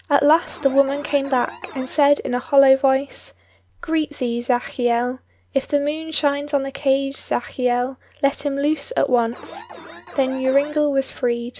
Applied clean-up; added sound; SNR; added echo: none; Alarm; 16 dB; none.